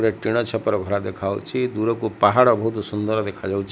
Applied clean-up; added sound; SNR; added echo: none; none; none; none.